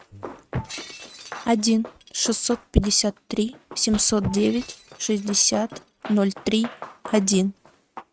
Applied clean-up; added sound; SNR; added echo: neural mask model RNNoise.